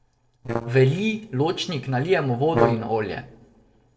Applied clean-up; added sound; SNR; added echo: neural separator model SepFormer DNS4.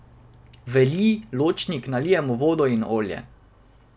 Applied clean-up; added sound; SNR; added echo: none; none; none; none.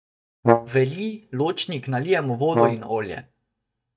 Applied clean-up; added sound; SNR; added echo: neural mask model DeepFilterNet 3.